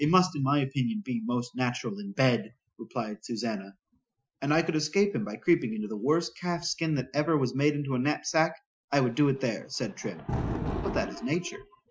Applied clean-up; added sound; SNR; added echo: classical method Wiener filter.